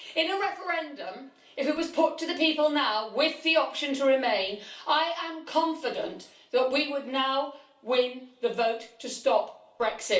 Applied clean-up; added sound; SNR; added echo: none; none; none; reverberation time 0.3 s.